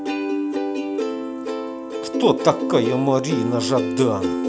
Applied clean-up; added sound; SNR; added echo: none; Plucked string instrument; 1 dB; none.